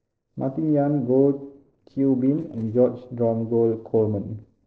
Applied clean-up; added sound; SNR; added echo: neural separator model SepFormer DNS4.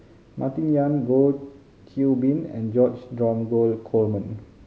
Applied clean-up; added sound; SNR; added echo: none; none; none; none.